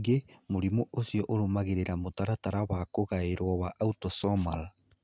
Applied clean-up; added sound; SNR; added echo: none; none; none; none.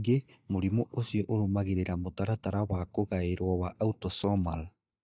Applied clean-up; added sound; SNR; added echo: neural mask model DeepFilterNet 3.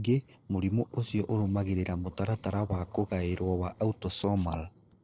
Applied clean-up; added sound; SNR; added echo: neural separator model SepFormer DNS4.